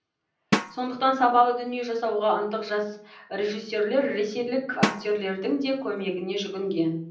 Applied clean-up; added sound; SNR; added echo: none; Drum; 5 dB; reverberation time 0.6 s.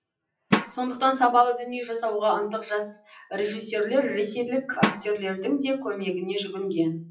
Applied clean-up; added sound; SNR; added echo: classical method WPE with log-MMSE.